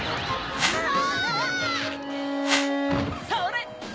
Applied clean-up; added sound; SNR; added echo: none; Bowed string instrument + Whoosh, swoosh, swish; 2 dB; none.